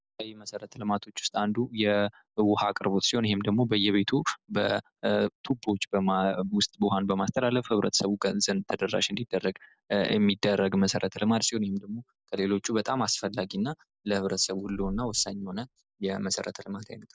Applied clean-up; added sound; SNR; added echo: neural separator model SepFormer DNS4.